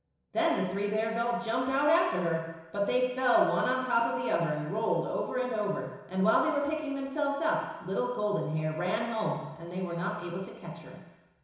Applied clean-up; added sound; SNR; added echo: none; none; none; reverberation time 1.0 s.